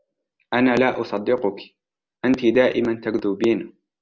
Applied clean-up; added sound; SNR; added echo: none; none; none; none.